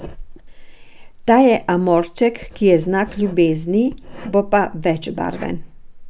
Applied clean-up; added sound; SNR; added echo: none; Writing; 15 dB; none.